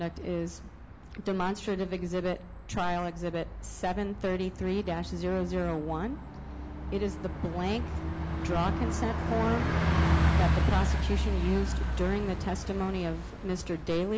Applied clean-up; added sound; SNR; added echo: none; Bus; -1 dB; none.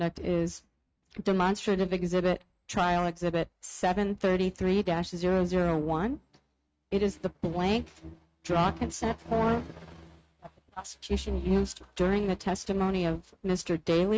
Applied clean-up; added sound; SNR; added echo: neural mask model RNNoise.